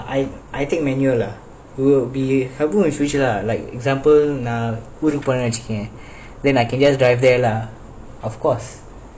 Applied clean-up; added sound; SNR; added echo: none; none; none; none.